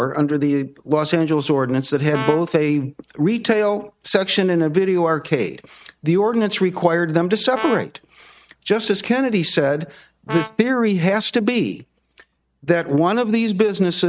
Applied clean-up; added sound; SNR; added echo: neural mask model RNNoise.